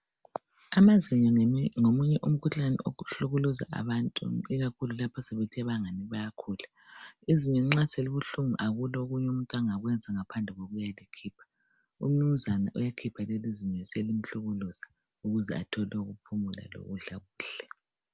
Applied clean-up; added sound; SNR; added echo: none; none; none; none.